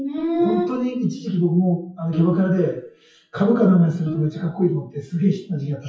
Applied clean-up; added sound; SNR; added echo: classical method WPE with log-MMSE.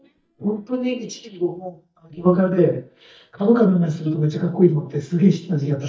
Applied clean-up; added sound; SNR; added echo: neural mask model DeepFilterNet 3.